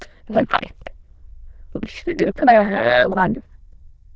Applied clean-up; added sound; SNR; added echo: neural diffusion model UNIVERSE++.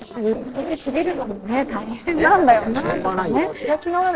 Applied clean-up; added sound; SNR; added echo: neural separator model SepFormer DNS4.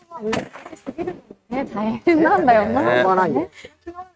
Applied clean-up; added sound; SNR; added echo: neural mask model RNNoise.